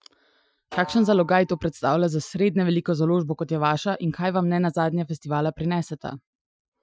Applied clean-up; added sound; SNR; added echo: classical method Wiener filter.